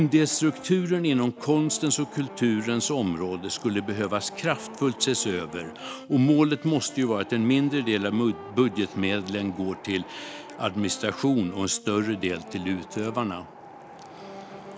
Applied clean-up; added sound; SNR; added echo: none; Wind + Wind instrument, woodwind instrument; 16 dB; none.